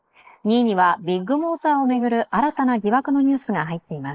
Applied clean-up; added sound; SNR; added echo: neural mask model Resemble Enhance denoiser.